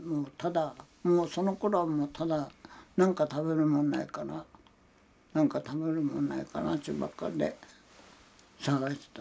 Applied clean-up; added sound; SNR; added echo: none; none; none; none.